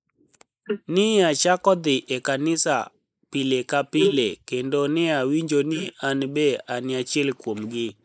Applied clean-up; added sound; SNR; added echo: neural mask model Resemble Enhance denoiser.